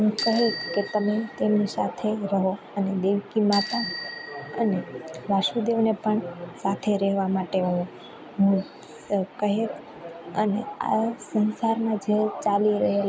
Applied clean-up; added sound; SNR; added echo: none; Bicycle bell; 12 dB; none.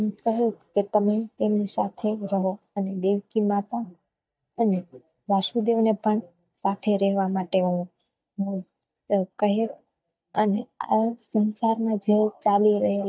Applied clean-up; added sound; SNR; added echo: neural mask model DeepFilterNet 3.